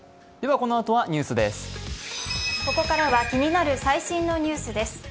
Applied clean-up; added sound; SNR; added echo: none; none; none; none.